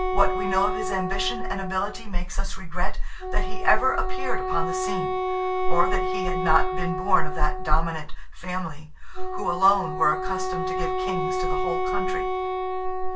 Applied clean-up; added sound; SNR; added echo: none; Wind instrument, woodwind instrument; 7 dB; reverberation time 0.2 s.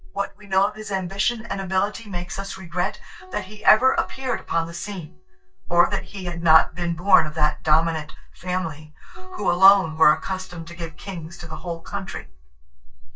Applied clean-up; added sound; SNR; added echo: neural mask model DeepFilterNet 3.